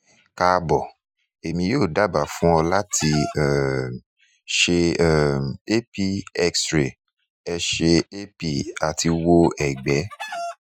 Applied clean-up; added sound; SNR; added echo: classical method Wiener filter.